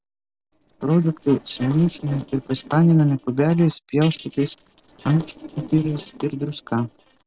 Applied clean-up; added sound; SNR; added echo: neural separator model SepFormer DNS4.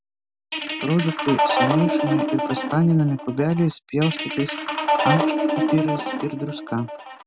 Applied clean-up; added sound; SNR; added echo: none; Guitar; 0 dB; none.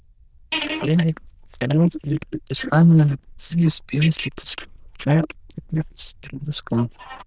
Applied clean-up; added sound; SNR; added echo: neural diffusion model UNIVERSE++.